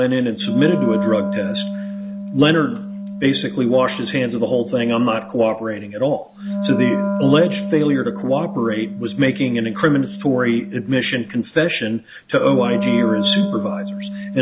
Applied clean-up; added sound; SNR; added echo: none; Wind instrument, woodwind instrument; 6 dB; none.